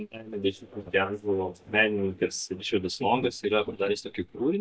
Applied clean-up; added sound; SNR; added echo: neural mask model DeepFilterNet 3.